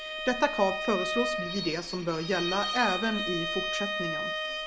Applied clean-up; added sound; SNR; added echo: none; Bowed string instrument; 2 dB; none.